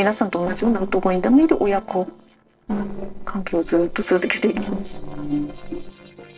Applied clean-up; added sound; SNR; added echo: neural separator model SepFormer DNS4.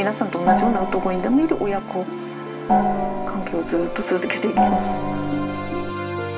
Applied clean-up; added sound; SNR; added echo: none; Gong; -1 dB; reverberation time 0.4 s.